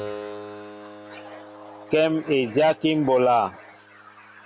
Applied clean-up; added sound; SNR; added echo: none; Keyboard (musical); 16 dB; none.